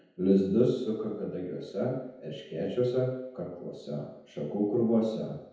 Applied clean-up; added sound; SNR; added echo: none; none; none; reverberation time 1.0 s.